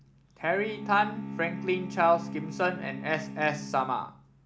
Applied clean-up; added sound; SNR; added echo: none; Bowed string instrument; 10 dB; none.